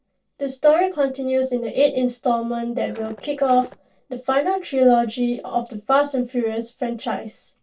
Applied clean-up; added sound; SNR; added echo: neural separator model SepFormer DNS4.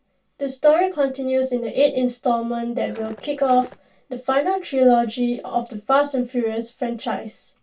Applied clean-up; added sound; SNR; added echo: none; Skateboard; 20 dB; reverberation time 0.2 s.